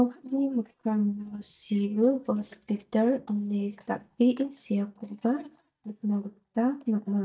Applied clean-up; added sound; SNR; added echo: neural mask model DeepFilterNet 3.